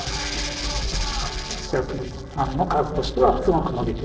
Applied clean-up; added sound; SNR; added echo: neural separator model SepFormer DNS4.